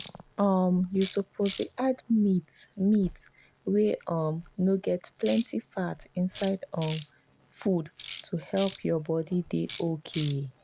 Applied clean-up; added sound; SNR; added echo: none; Tools; -3 dB; none.